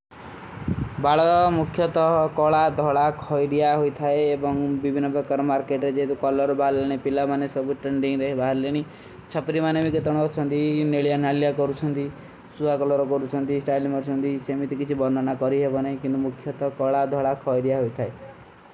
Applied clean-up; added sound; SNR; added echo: none; none; none; none.